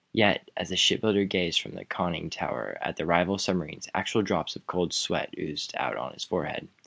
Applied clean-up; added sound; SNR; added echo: none; none; none; none.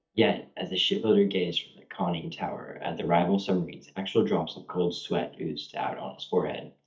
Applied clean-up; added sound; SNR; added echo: neural mask model DeepFilterNet 3.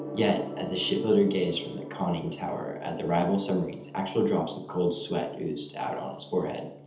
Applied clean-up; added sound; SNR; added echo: none; Gong; 14 dB; reverberation time 0.8 s.